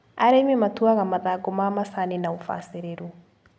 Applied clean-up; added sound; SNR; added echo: none; none; none; none.